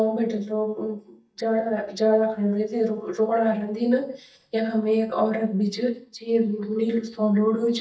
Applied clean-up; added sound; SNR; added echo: neural mask model DeepFilterNet 3.